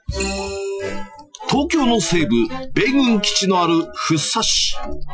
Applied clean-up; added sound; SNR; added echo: classical method Wiener filter.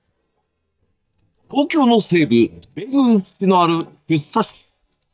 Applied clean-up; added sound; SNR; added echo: neural mask model DeepFilterNet 3.